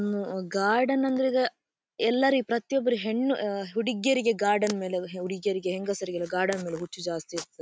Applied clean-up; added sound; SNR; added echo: none; none; none; none.